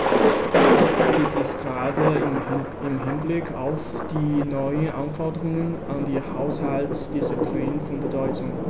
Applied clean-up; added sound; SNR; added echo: none; Thunder; -3 dB; none.